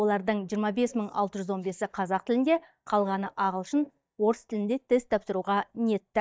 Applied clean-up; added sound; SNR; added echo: neural mask model DeepFilterNet 3.